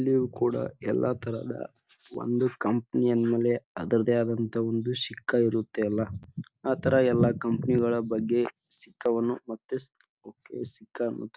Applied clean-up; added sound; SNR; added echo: none; none; none; none.